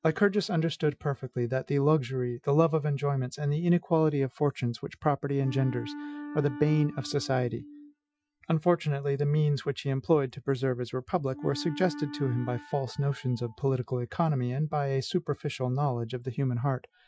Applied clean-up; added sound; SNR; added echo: classical method Wiener filter.